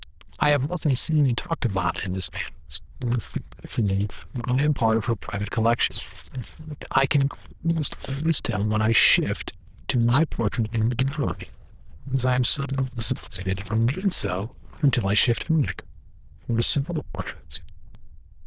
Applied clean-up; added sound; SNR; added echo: neural diffusion model UNIVERSE++.